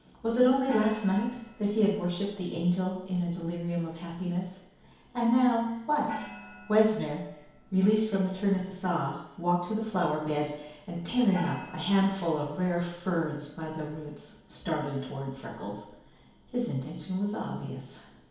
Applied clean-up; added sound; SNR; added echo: none; Gong; 16 dB; reverberation time 2.2 s.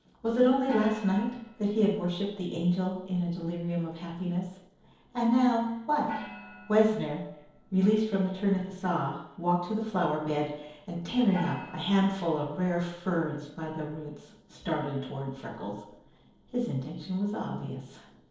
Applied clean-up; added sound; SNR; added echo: neural separator model SepFormer DNS4.